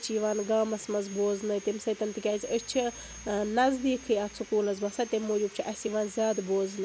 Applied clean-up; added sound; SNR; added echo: none; Sawing; 18 dB; none.